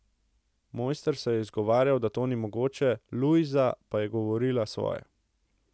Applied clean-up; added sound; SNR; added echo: none; none; none; none.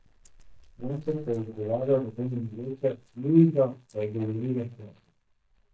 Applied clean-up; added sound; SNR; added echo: neural mask model DeepFilterNet 3.